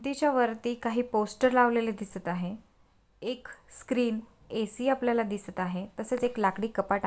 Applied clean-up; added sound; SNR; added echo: none; none; none; none.